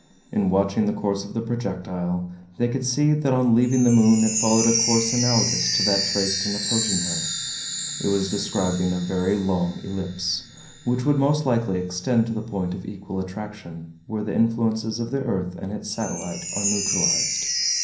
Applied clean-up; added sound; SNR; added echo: none; Chime; 6 dB; reverberation time 0.6 s.